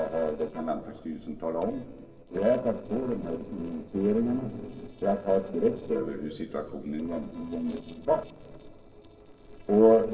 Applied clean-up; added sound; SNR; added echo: neural separator model SepFormer DNS4.